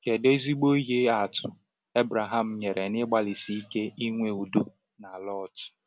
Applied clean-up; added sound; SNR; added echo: none; none; none; none.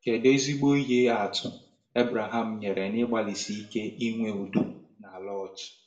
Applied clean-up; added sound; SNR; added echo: none; none; none; reverberation time 0.4 s.